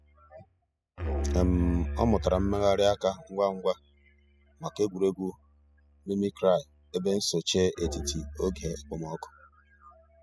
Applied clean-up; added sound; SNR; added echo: classical method spectral subtraction.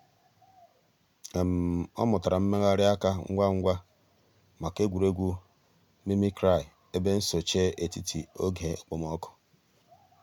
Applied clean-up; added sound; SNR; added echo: none; none; none; none.